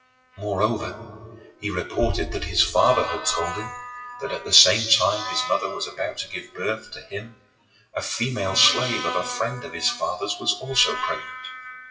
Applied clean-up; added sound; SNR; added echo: classical method WPE with log-MMSE.